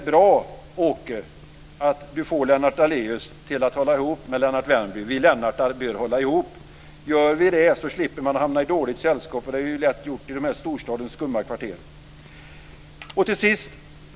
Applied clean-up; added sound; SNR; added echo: none; Mechanisms; 20 dB; none.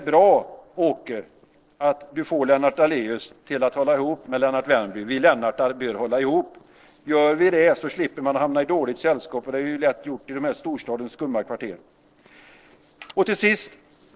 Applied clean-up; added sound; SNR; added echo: neural separator model SepFormer DNS4.